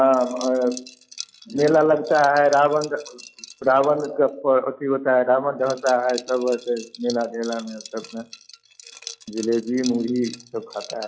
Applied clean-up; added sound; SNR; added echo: classical method log-MMSE.